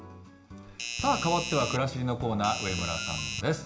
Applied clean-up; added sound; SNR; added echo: none; Doorbell; 5 dB; reverberation time 0.5 s.